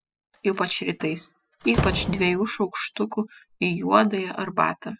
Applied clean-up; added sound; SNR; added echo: classical method spectral subtraction.